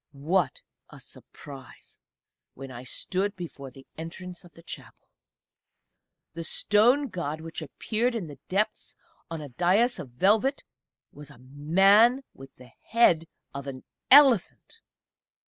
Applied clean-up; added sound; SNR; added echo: neural mask model Resemble Enhance denoiser.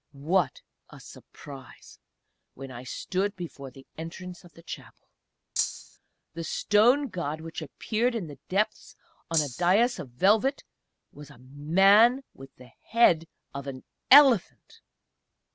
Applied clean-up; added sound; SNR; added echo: none; Rattle (instrument); 4 dB; none.